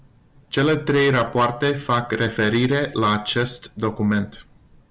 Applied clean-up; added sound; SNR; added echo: none; none; none; none.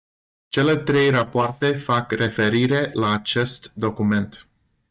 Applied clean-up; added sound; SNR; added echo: neural mask model DeepFilterNet 3.